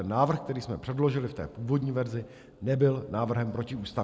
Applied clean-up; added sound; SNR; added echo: none; none; none; none.